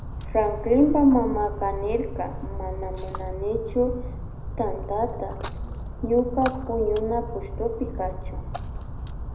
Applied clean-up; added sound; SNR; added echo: none; Splash, splatter; 6 dB; reverberation time 0.8 s.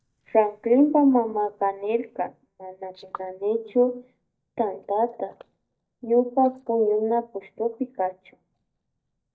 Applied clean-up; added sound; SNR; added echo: neural mask model DeepFilterNet 3.